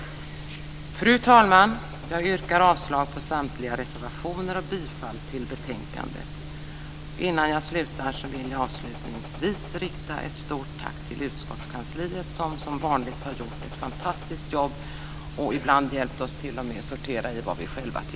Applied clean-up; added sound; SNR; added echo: none; Gunshot, gunfire; 19 dB; none.